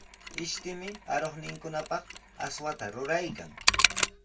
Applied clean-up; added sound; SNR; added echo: none; Mechanisms; -3 dB; reverberation time 0.1 s.